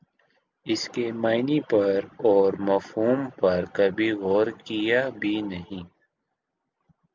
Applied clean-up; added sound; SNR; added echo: none; none; none; none.